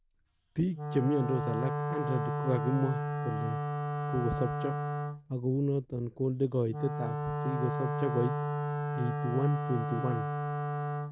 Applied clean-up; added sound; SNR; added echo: none; Wind instrument, woodwind instrument; 1 dB; none.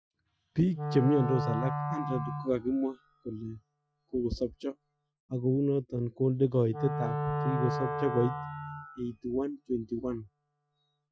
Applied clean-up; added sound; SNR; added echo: classical method Wiener filter.